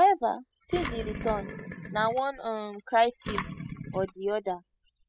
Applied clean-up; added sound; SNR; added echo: classical method spectral subtraction.